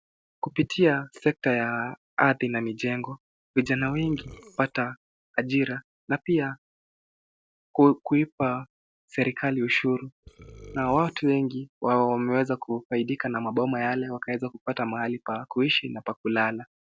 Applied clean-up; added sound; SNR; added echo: none; Burping, eructation; 19 dB; none.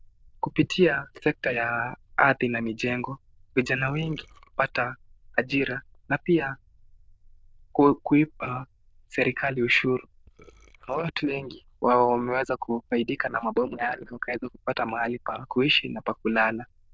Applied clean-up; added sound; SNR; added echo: neural diffusion model UNIVERSE++.